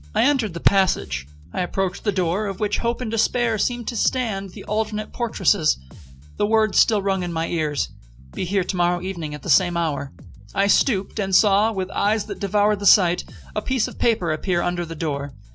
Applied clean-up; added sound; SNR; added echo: none; Bass guitar; 18 dB; none.